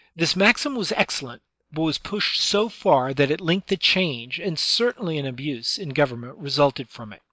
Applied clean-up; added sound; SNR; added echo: neural mask model Resemble Enhance denoiser.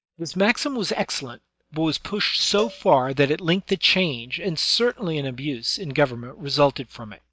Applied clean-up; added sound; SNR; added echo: neural mask model DeepFilterNet 3.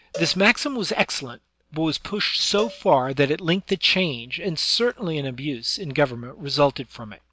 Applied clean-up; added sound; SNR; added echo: none; Cowbell; 18 dB; none.